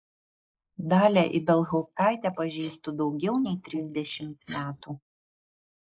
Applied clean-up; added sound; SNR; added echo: neural mask model Resemble Enhance denoiser.